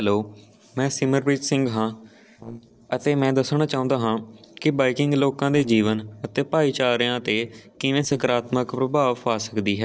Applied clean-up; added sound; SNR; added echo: neural separator model SepFormer DNS4.